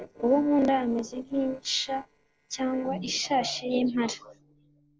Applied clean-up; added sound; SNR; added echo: neural separator model SepFormer DNS4.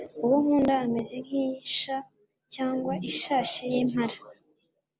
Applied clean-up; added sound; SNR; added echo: none; none; none; none.